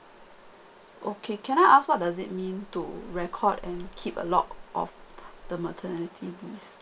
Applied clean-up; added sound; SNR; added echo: none; Rain; 19 dB; none.